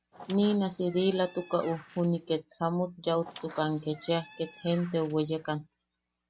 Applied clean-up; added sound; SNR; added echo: none; Squeak; 20 dB; none.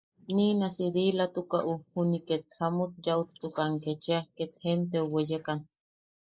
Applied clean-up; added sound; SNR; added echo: neural mask model Resemble Enhance denoiser.